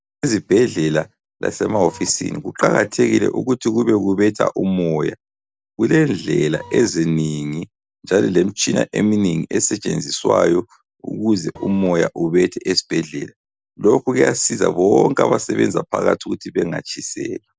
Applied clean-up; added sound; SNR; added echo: none; Printer; 19 dB; none.